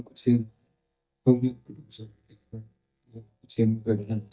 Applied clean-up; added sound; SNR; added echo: neural mask model DeepFilterNet 3.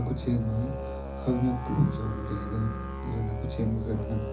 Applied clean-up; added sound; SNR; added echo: none; Musical instrument; 5 dB; reverberation time 0.5 s.